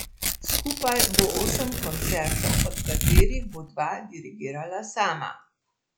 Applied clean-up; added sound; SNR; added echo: none; Tearing; -4 dB; none.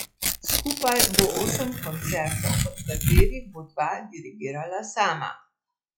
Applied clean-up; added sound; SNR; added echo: classical method log-MMSE.